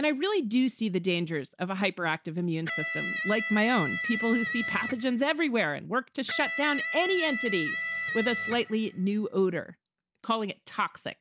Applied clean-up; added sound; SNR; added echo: none; Electric guitar; 4 dB; none.